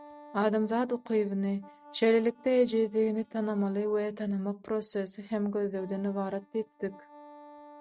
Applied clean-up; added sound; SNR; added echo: neural mask model RNNoise.